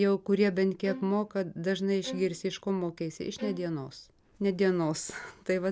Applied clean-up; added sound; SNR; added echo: none; Bowed string instrument; 16 dB; none.